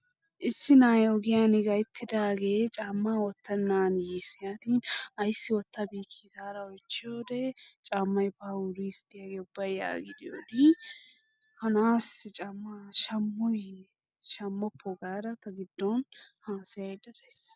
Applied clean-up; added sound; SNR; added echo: none; none; none; none.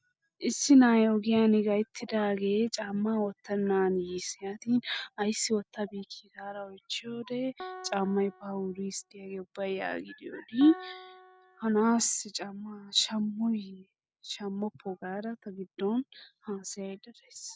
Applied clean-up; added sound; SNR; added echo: none; Piano; 19 dB; none.